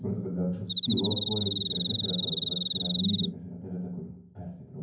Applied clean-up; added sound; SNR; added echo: none; Cricket; -3 dB; reverberation time 0.9 s.